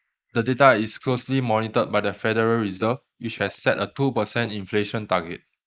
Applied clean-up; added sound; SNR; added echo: neural mask model Resemble Enhance denoiser.